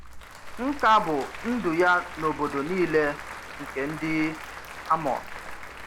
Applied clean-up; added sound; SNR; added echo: none; Applause / Crowd; 11 dB; none.